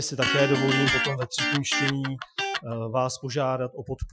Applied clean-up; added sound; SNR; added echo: classical method Wiener filter.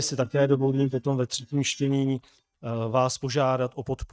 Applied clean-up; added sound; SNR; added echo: neural mask model DeepFilterNet 3.